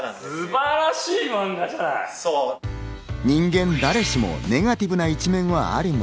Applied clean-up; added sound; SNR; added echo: none; none; none; none.